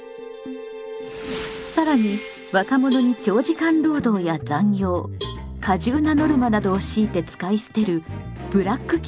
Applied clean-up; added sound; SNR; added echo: none; Cowbell; 17 dB; none.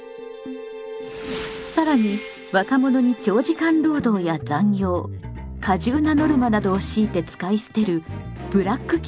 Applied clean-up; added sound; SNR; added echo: none; none; none; none.